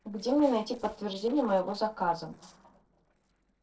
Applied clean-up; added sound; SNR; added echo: neural separator model SepFormer DNS4.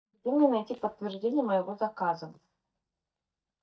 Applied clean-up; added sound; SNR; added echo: neural mask model DeepFilterNet 3.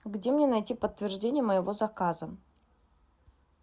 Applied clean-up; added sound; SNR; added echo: none; none; none; none.